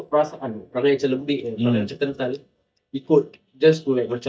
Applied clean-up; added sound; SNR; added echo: neural mask model DeepFilterNet 3.